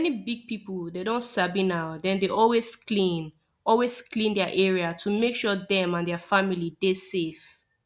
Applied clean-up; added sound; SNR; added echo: none; none; none; none.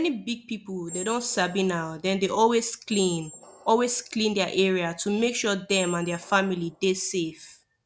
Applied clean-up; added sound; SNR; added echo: none; Squeak; 16 dB; none.